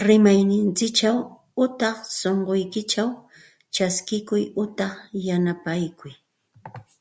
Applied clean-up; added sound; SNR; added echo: none; none; none; none.